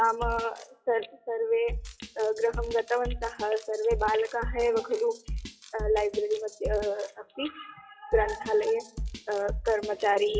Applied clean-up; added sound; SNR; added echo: classical method WPE with log-MMSE.